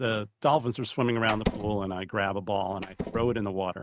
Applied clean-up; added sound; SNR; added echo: neural mask model RNNoise.